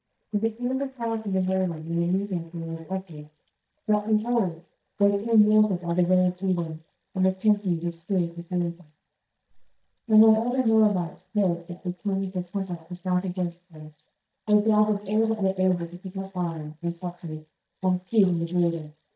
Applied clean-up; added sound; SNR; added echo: neural mask model DeepFilterNet 3.